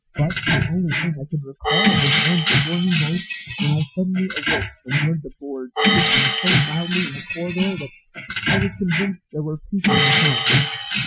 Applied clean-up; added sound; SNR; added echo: classical method Wiener filter.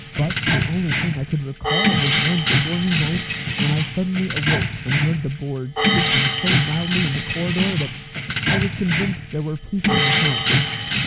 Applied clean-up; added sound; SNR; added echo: none; Hi-hat + Keys jangling; -2 dB; none.